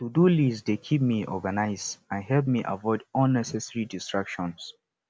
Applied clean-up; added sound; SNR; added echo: none; none; none; none.